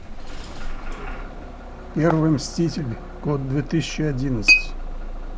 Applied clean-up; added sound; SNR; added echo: none; Chink, clink + Engine starting / Bus; 1 dB; none.